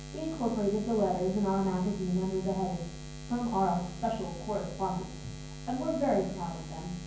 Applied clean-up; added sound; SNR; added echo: none; Buzz; 11 dB; reverberation time 0.9 s.